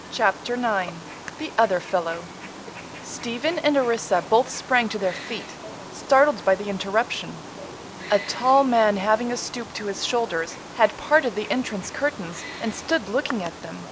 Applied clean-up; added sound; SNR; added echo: none; Wild animals; 14 dB; none.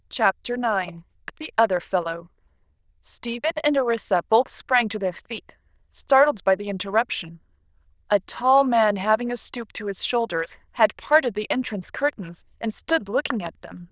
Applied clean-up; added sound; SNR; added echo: neural diffusion model UNIVERSE++.